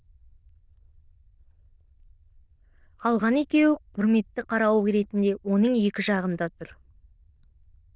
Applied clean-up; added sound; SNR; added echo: neural diffusion model UNIVERSE++.